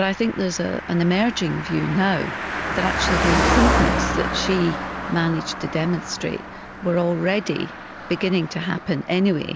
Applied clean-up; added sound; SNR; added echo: none; Car passing by; 3 dB; none.